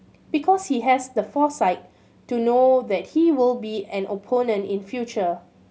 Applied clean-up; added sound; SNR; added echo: none; none; none; none.